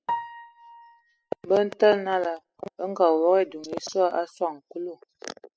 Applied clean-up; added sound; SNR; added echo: classical method spectral subtraction.